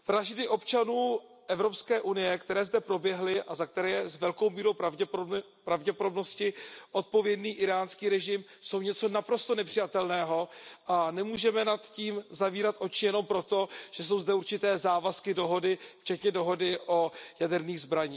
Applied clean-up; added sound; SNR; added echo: none; none; none; none.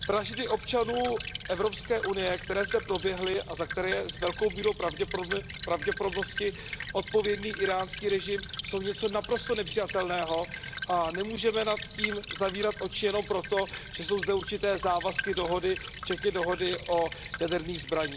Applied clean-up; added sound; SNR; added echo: none; Stream / Trickle, dribble; 9 dB; none.